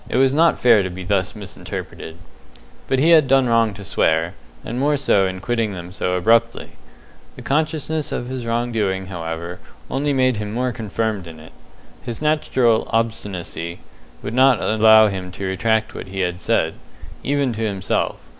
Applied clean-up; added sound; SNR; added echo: none; none; none; none.